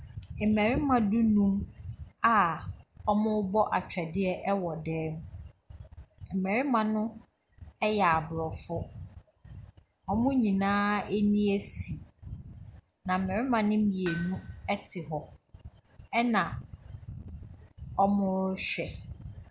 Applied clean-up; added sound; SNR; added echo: none; Hammer; 17 dB; none.